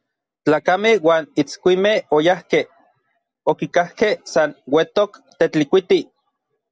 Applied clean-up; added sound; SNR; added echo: none; none; none; none.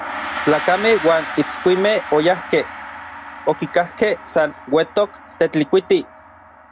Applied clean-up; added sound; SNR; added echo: none; Gong; 11 dB; none.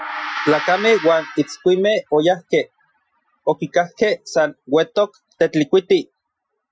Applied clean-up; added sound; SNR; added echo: classical method Wiener filter.